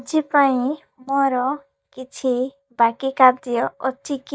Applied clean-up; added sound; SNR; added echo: neural mask model DeepFilterNet 3.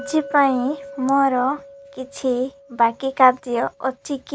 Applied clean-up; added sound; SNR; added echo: none; Chink, clink; 19 dB; none.